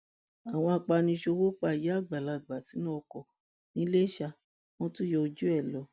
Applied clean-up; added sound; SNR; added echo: none; none; none; none.